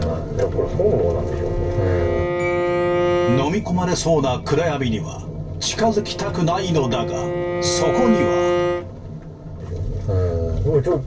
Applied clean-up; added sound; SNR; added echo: none; Bowed string instrument; 4 dB; reverberation time 0.1 s.